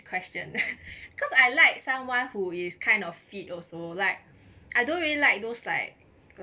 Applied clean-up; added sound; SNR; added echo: none; none; none; none.